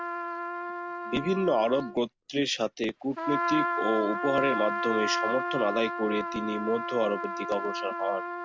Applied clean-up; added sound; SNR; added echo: none; Trumpet; 3 dB; none.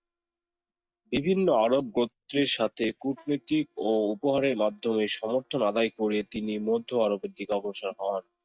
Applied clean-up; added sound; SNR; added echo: neural mask model DeepFilterNet 3.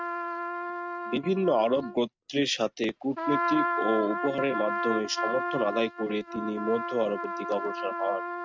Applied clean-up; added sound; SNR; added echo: neural mask model RNNoise.